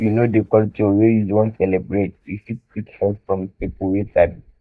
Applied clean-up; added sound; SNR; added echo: neural mask model DeepFilterNet 3.